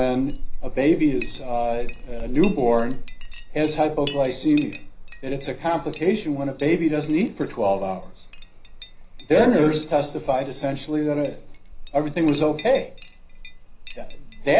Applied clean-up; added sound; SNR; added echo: none; Chink, clink; 8 dB; reverberation time 0.4 s.